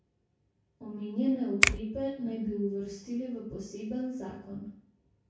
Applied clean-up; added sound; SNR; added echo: none; Finger snapping; -3 dB; reverberation time 0.5 s.